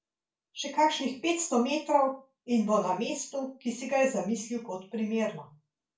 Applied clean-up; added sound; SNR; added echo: none; none; none; reverberation time 0.3 s.